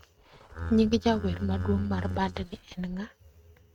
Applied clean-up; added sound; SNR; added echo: neural mask model RNNoise.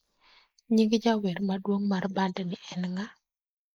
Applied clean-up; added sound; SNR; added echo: neural mask model Resemble Enhance denoiser.